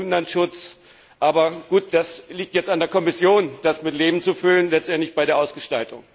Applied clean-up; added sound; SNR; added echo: none; none; none; none.